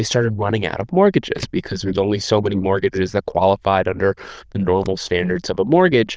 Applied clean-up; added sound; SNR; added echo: neural diffusion model UNIVERSE++.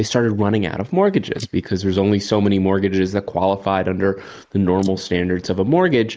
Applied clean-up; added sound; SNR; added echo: neural mask model Resemble Enhance denoiser.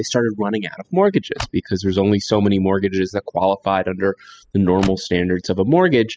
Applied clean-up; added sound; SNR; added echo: classical method spectral subtraction.